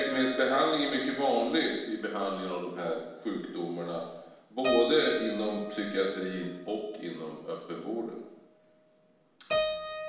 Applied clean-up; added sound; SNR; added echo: none; Keyboard (musical); 8 dB; reverberation time 0.9 s.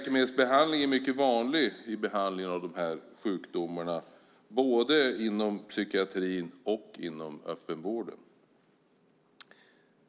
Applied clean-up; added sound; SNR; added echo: none; none; none; none.